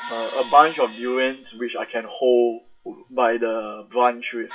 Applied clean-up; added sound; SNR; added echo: classical method WPE with log-MMSE.